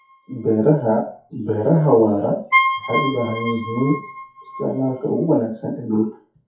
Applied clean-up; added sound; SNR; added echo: classical method WPE with log-MMSE.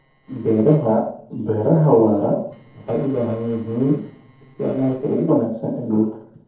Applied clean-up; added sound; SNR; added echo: neural separator model SepFormer DNS4.